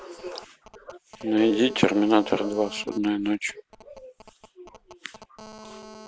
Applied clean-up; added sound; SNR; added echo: none; Telephone; 20 dB; none.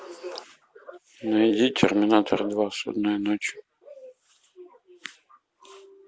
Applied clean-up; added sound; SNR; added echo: none; none; none; none.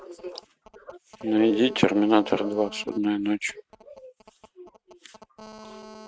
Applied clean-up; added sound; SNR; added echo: neural mask model RNNoise.